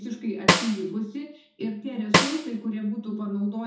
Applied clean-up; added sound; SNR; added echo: none; Snare drum; -3 dB; reverberation time 0.5 s.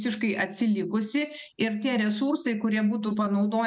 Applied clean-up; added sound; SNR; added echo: none; none; none; none.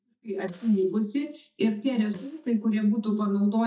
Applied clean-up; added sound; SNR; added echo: neural mask model DeepFilterNet 3.